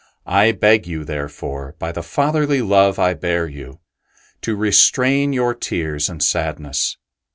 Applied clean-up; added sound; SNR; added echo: none; none; none; none.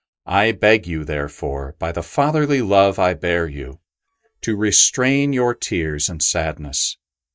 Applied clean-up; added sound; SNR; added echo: neural mask model DeepFilterNet 3.